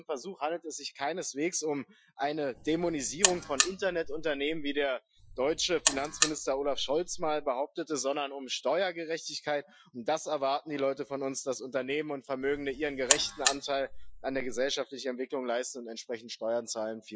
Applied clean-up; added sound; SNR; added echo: classical method Wiener filter.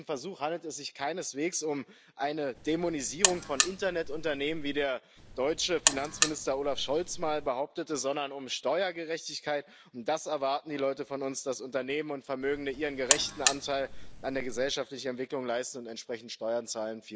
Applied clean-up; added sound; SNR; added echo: none; Alarm; 0 dB; none.